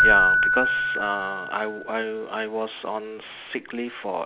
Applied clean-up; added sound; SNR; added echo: none; Keyboard (musical); -4 dB; none.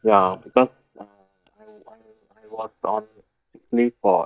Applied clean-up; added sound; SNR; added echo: neural mask model DeepFilterNet 3.